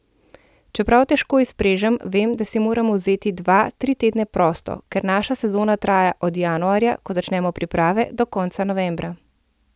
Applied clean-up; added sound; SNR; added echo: none; none; none; none.